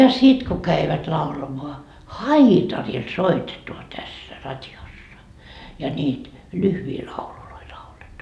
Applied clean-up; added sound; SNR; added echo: none; none; none; none.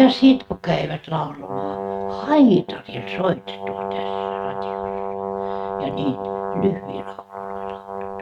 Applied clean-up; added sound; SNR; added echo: neural mask model RNNoise.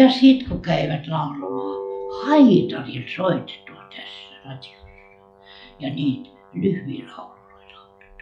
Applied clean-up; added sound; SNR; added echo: classical method log-MMSE.